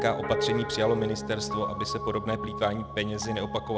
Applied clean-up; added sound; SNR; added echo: none; Piano; 3 dB; none.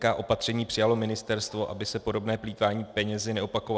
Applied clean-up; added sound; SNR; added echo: none; none; none; none.